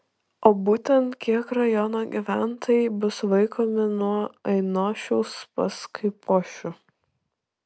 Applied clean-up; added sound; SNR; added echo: none; none; none; none.